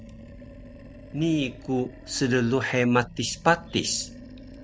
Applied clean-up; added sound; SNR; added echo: none; Animal; 17 dB; none.